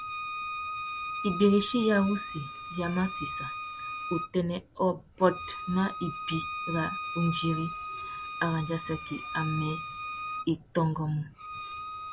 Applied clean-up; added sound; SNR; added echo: none; Bowed string instrument; 7 dB; none.